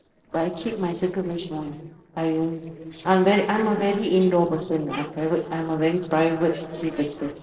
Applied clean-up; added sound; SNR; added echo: neural separator model SepFormer DNS4.